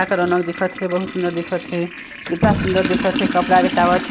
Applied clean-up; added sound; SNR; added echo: none; Toilet flush + Slam; 5 dB; none.